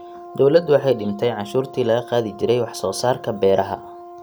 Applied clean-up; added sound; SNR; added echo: none; Brass instrument; 18 dB; none.